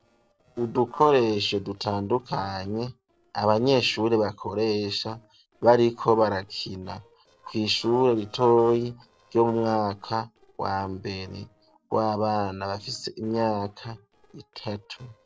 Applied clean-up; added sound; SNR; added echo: neural separator model SepFormer DNS4.